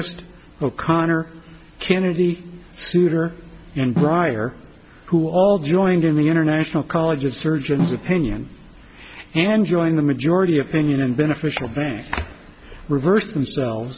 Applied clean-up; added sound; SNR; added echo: none; Snare drum; 7 dB; none.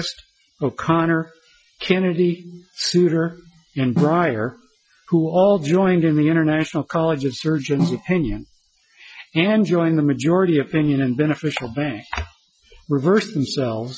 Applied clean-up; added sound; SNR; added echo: classical method Wiener filter.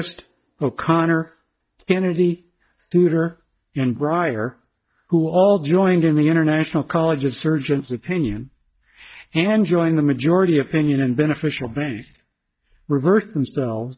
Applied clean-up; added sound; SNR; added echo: neural mask model DeepFilterNet 3.